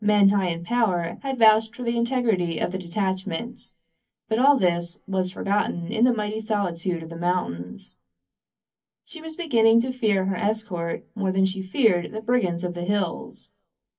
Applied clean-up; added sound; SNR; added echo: none; none; none; reverberation time 0.3 s.